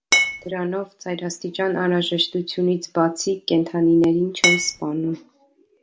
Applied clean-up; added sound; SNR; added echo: none; Glass; -3 dB; none.